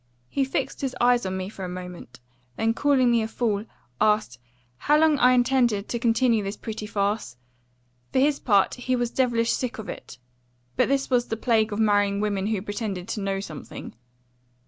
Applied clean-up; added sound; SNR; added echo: none; none; none; none.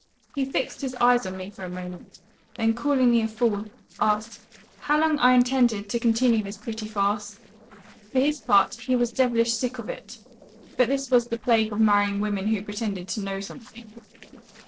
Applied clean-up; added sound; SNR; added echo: neural separator model SepFormer DNS4.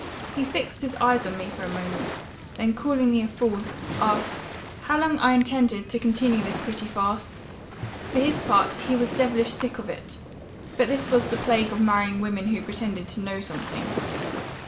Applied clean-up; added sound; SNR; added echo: none; Waves, surf; 9 dB; reverberation time 0.4 s.